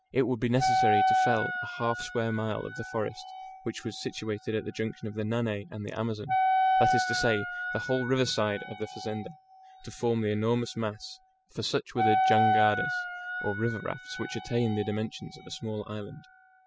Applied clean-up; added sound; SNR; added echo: classical method spectral subtraction.